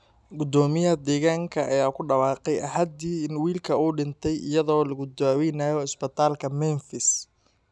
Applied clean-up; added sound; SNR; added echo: none; none; none; none.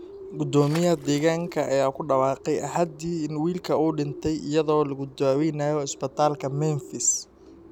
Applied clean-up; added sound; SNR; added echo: none; Water / Splash, splatter + Bird; 17 dB; none.